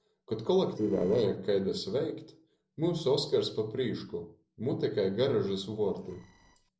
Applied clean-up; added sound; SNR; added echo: neural separator model SepFormer DNS4.